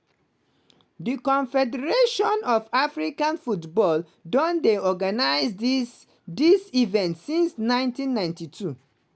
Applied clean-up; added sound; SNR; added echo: none; none; none; none.